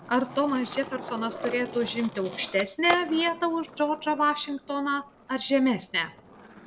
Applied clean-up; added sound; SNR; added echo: none; Skateboard; 13 dB; none.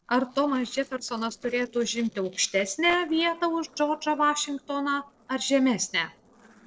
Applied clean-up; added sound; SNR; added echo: neural separator model SepFormer DNS4.